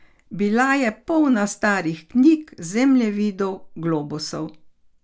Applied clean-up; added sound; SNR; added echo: none; none; none; none.